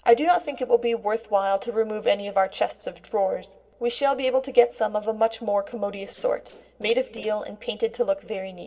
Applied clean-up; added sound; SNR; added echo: neural separator model SepFormer DNS4.